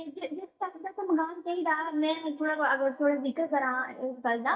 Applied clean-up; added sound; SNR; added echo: neural mask model DeepFilterNet 3.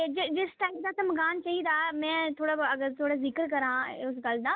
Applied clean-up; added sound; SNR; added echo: none; none; none; none.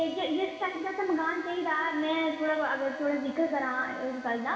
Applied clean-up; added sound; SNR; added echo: none; Drill; 20 dB; reverberation time 2.3 s.